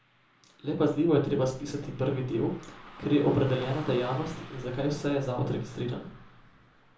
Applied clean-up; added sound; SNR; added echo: none; Car passing by / Traffic noise, roadway noise; 19 dB; reverberation time 1.0 s.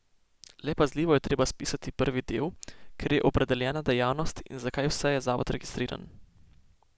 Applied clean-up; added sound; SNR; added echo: none; none; none; none.